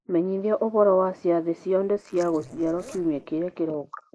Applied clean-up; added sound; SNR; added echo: neural mask model Resemble Enhance denoiser.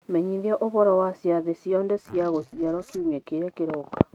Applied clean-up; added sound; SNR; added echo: neural mask model RNNoise.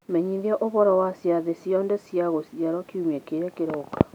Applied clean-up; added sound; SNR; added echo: none; none; none; none.